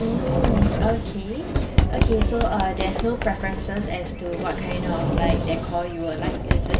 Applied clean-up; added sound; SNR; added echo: none; Sliding door; -3 dB; reverberation time 0.9 s.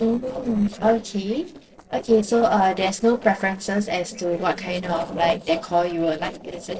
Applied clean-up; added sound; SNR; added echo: neural separator model SepFormer DNS4.